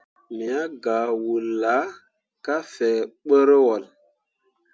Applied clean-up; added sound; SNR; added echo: none; none; none; none.